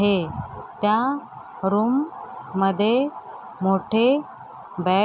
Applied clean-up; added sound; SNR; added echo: none; none; none; none.